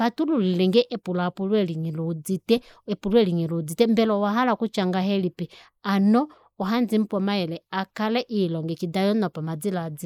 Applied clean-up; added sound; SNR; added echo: neural mask model Resemble Enhance denoiser.